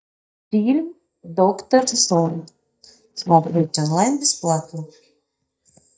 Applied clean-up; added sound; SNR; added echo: neural mask model DeepFilterNet 3.